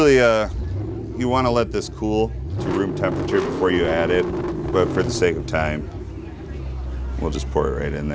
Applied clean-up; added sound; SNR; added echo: none; Engine starting / Car; 5 dB; none.